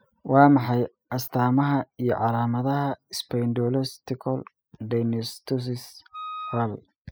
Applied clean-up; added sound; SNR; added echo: classical method spectral subtraction.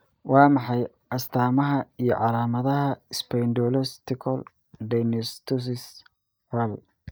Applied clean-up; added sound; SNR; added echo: neural mask model DeepFilterNet 3.